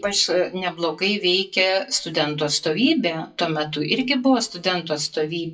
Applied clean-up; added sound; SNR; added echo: classical method WPE with log-MMSE.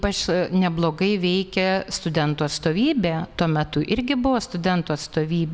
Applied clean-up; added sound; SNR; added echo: none; none; none; none.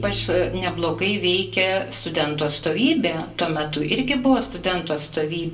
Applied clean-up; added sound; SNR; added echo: none; Bass guitar; 17 dB; reverberation time 0.2 s.